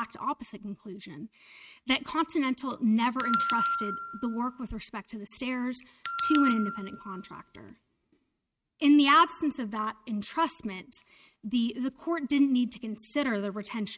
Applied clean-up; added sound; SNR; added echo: neural mask model RNNoise.